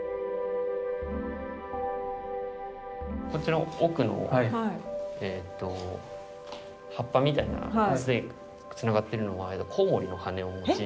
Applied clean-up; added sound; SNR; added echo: none; Organ; 10 dB; none.